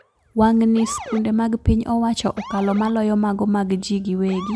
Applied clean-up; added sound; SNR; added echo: none; Motor vehicle (road) / Siren; 19 dB; none.